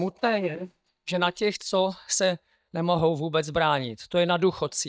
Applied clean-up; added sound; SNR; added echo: neural mask model DeepFilterNet 3.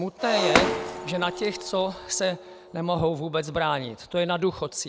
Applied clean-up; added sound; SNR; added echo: none; Shatter; 3 dB; none.